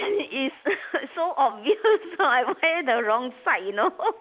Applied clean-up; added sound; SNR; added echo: neural mask model Resemble Enhance denoiser.